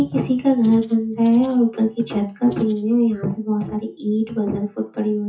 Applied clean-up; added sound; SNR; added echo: classical method WPE with log-MMSE.